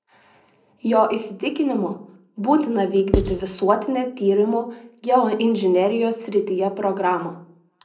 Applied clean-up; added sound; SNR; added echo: none; Writing; 2 dB; reverberation time 0.5 s.